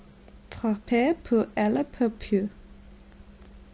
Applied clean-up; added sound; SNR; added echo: none; none; none; none.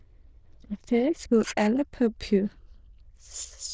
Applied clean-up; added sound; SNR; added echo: neural diffusion model UNIVERSE++.